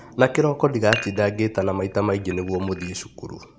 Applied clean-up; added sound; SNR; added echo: none; Dishes, pots, and pans; 12 dB; none.